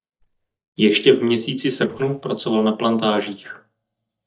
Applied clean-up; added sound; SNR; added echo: neural mask model DeepFilterNet 3.